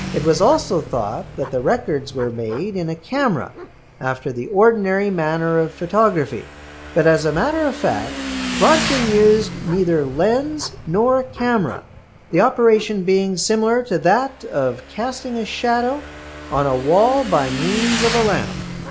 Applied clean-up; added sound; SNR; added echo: none; Motorcycle / Engine; 11 dB; none.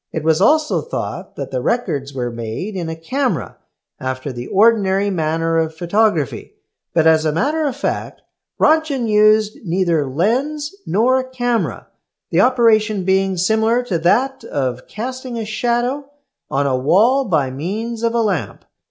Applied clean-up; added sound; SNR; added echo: none; none; none; none.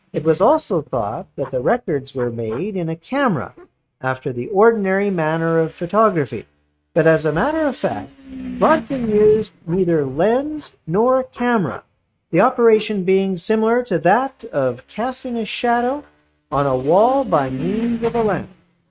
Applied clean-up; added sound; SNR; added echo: neural mask model RNNoise.